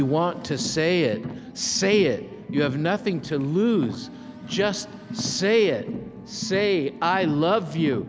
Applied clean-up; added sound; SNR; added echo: none; Car; 11 dB; none.